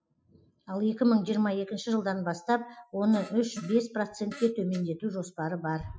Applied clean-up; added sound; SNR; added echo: classical method Wiener filter.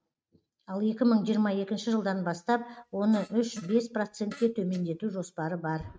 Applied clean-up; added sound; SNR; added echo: neural mask model RNNoise.